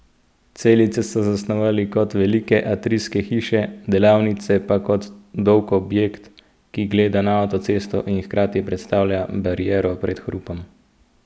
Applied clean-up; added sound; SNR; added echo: none; none; none; none.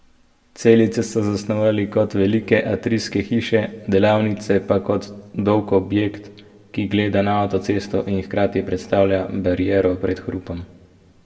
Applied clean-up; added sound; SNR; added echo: none; none; none; reverberation time 1.5 s.